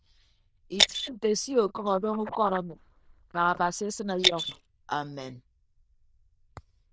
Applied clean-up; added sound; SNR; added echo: neural diffusion model UNIVERSE++.